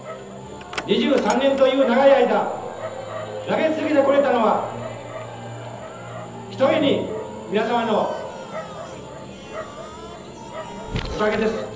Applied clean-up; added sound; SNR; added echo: none; Dog; 14 dB; reverberation time 0.7 s.